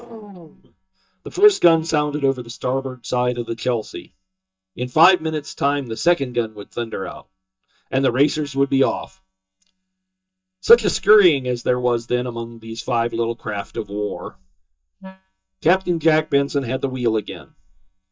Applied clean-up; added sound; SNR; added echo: neural mask model DeepFilterNet 3.